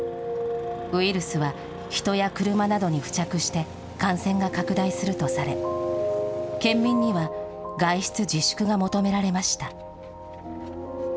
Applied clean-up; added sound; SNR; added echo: none; Piano + Guitar; 20 dB; none.